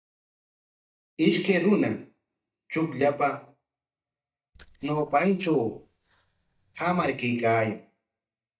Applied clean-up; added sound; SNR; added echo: neural mask model DeepFilterNet 3.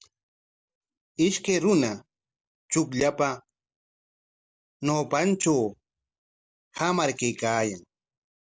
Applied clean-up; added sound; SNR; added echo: none; none; none; none.